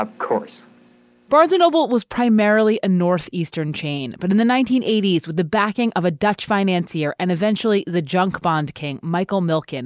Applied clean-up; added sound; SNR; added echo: none; none; none; none.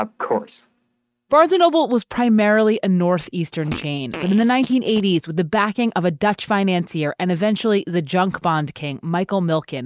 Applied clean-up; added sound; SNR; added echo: neural mask model RNNoise.